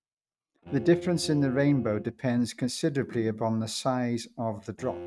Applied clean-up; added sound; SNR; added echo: neural mask model RNNoise.